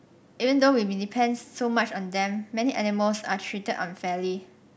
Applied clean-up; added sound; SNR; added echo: none; none; none; none.